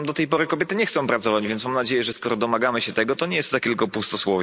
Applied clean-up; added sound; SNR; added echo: none; none; none; none.